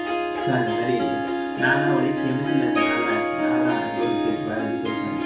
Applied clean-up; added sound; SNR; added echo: none; Harp; -3 dB; reverberation time 0.2 s.